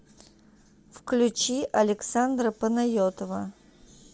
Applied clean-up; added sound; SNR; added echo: none; none; none; none.